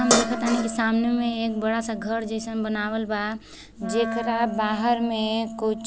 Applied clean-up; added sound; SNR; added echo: none; Wind instrument, woodwind instrument; 8 dB; none.